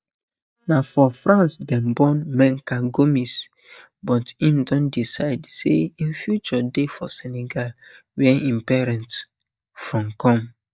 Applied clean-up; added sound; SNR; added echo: neural mask model DeepFilterNet 3.